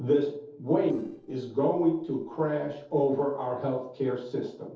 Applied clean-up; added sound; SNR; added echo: neural separator model SepFormer DNS4.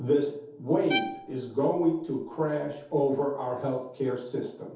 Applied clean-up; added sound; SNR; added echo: none; Bowed string instrument; 10 dB; reverberation time 0.6 s.